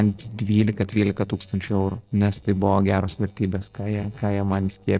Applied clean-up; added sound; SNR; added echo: neural separator model SepFormer DNS4.